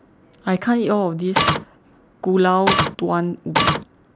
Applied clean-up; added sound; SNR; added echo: none; Printer; -4 dB; none.